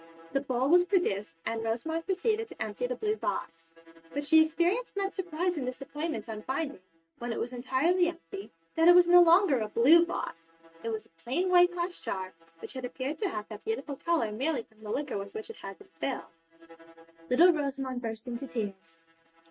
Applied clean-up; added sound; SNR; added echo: neural mask model RNNoise.